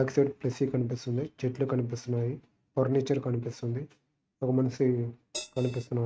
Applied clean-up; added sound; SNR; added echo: neural mask model RNNoise.